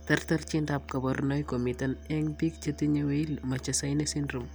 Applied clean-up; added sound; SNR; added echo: none; Musical instrument; 15 dB; none.